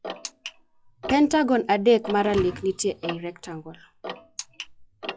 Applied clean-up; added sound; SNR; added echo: classical method log-MMSE.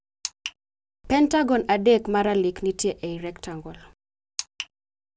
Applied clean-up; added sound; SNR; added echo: none; none; none; none.